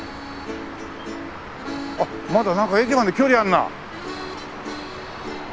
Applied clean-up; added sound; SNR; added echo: none; none; none; none.